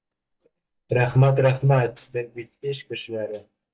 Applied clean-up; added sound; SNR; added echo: neural mask model DeepFilterNet 3.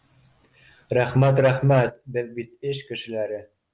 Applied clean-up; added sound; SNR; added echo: none; none; none; none.